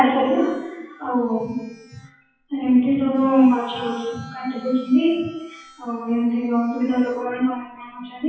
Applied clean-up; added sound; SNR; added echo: classical method WPE with log-MMSE.